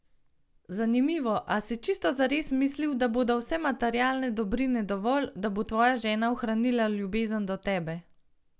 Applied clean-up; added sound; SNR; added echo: none; none; none; none.